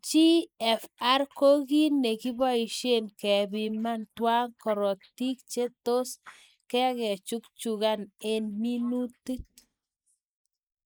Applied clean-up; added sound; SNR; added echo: neural mask model Resemble Enhance denoiser.